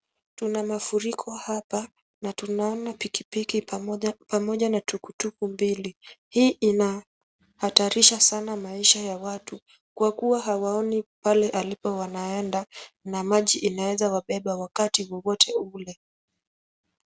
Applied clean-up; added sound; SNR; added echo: none; none; none; none.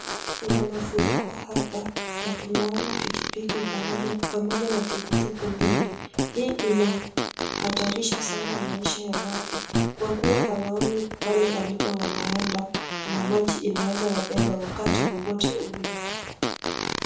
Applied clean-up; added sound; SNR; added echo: none; Fart; 0 dB; reverberation time 0.9 s.